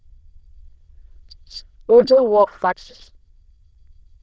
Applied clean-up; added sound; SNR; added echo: neural diffusion model UNIVERSE++.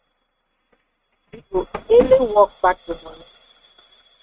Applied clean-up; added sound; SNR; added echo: neural mask model RNNoise.